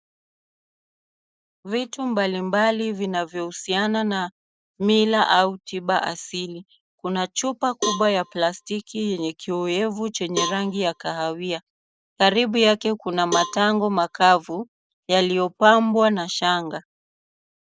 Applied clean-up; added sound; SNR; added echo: none; Cowbell; 10 dB; none.